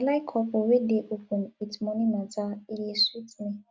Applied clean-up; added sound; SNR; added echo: none; none; none; none.